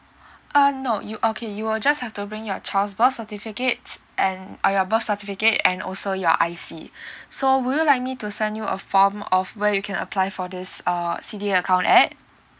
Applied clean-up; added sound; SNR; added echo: none; none; none; none.